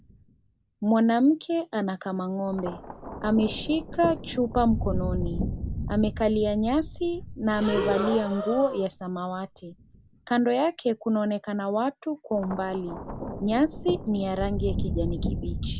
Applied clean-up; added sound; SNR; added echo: none; Thunder + Breathing; 7 dB; none.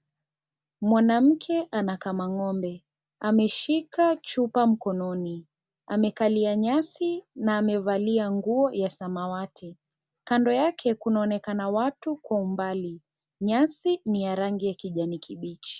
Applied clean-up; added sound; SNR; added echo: none; none; none; none.